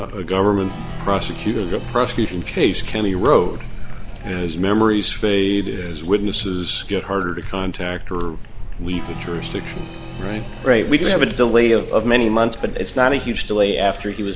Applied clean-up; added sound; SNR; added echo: none; Applause; 17 dB; none.